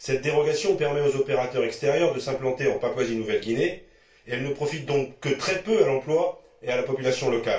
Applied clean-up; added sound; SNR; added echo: none; none; none; reverberation time 0.3 s.